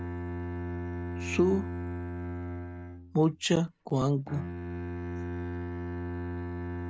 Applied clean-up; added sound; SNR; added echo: none; Bowed string instrument; 3 dB; none.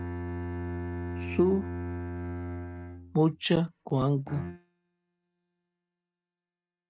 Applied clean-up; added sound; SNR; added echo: neural mask model RNNoise.